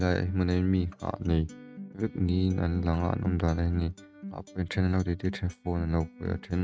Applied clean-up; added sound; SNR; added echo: neural mask model RNNoise.